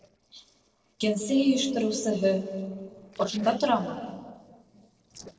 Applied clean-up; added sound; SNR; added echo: neural separator model SepFormer DNS4.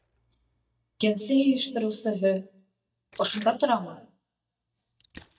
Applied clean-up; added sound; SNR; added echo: neural mask model DeepFilterNet 3.